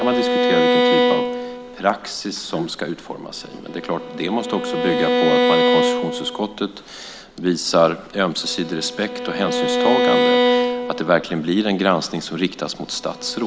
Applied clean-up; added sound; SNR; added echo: none; Bowed string instrument; -2 dB; none.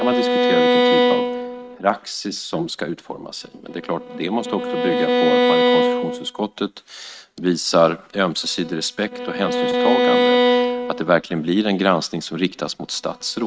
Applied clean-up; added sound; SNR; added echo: neural mask model RNNoise.